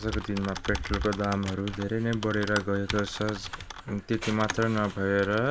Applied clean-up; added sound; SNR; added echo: none; Typing; 9 dB; none.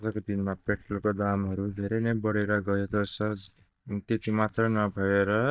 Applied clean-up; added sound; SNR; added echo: neural mask model DeepFilterNet 3.